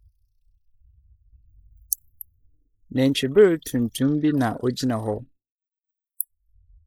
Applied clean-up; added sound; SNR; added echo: neural mask model Resemble Enhance denoiser.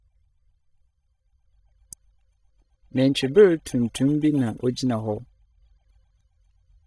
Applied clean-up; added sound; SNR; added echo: neural mask model DeepFilterNet 3.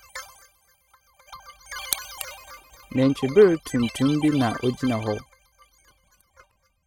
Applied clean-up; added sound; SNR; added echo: neural mask model RNNoise.